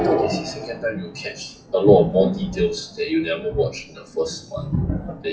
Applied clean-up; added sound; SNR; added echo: classical method WPE with log-MMSE.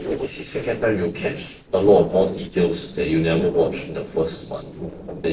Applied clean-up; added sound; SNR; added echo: neural separator model SepFormer DNS4.